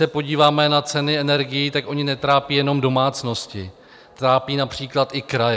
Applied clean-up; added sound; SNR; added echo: none; none; none; none.